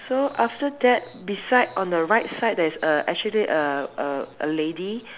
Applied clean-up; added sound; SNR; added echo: none; none; none; none.